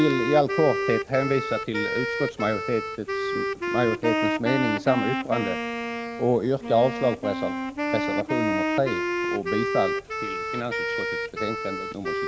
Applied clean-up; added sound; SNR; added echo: none; Wind instrument, woodwind instrument; 1 dB; none.